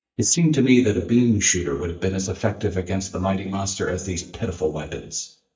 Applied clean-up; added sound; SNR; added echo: neural mask model DeepFilterNet 3.